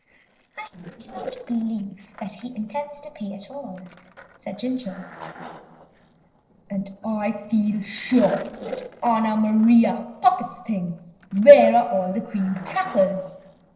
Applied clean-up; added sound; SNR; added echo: neural separator model SepFormer DNS4.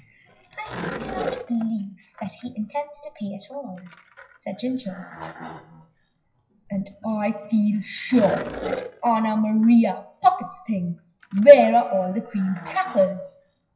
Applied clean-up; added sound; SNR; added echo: classical method WPE with log-MMSE.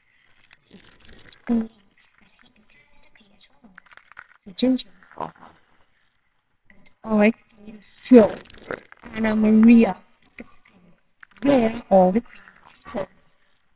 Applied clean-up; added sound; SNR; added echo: neural separator model SepFormer WHAMR!.